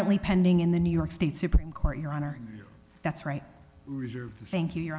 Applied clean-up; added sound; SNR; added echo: none; none; none; none.